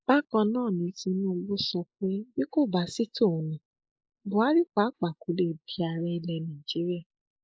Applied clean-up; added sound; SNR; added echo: neural mask model Resemble Enhance denoiser.